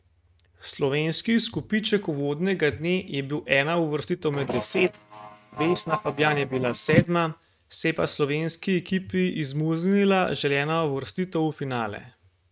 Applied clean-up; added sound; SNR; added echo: neural mask model RNNoise.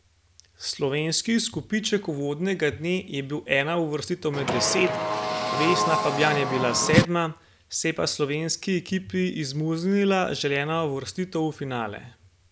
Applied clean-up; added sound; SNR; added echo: none; Car; 0 dB; none.